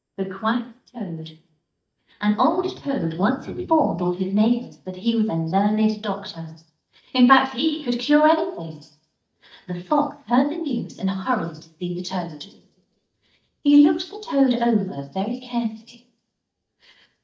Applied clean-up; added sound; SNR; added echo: neural mask model DeepFilterNet 3.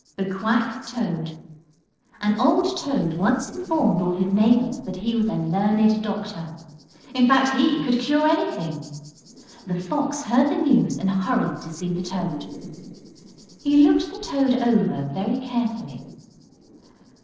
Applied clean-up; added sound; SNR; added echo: neural separator model SepFormer DNS4.